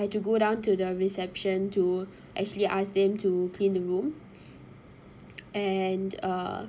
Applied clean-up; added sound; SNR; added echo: none; none; none; none.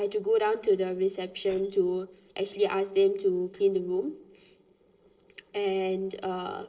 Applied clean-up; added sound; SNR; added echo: neural separator model SepFormer DNS4.